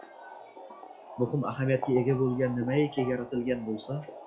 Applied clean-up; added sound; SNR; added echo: classical method log-MMSE.